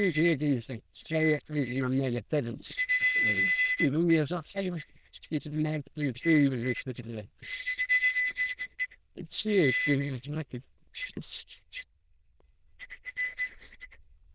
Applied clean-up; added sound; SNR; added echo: neural diffusion model UNIVERSE++.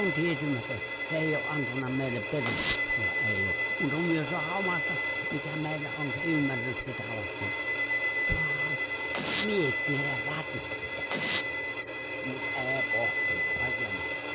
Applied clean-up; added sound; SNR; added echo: none; Bowed string instrument + Domestic sounds, home sounds; -3 dB; none.